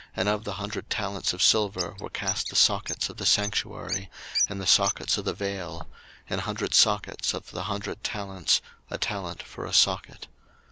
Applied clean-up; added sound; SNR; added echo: none; Bird; 6 dB; none.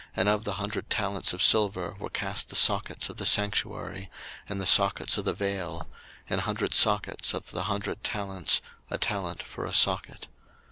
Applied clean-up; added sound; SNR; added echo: none; none; none; none.